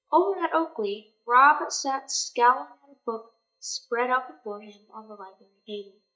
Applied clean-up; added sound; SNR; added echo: neural mask model DeepFilterNet 3.